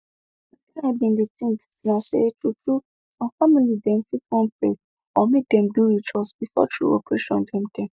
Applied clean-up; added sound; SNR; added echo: neural mask model DeepFilterNet 3.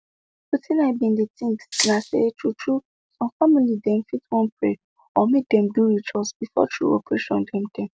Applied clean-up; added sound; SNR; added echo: none; Rattle (instrument); 5 dB; none.